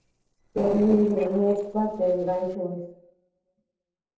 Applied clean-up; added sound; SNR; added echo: neural separator model SepFormer DNS4.